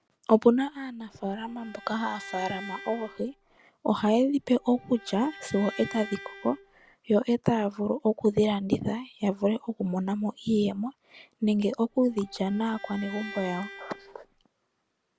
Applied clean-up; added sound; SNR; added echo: none; Bowed string instrument; 17 dB; none.